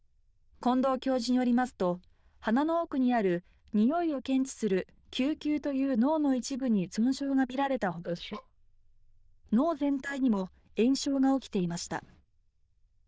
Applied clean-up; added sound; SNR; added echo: neural diffusion model UNIVERSE++.